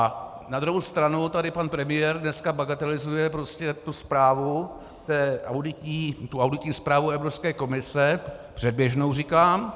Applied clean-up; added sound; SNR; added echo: none; none; none; none.